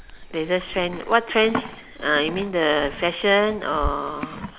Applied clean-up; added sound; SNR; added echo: none; Livestock, farm animals, working animals; 11 dB; none.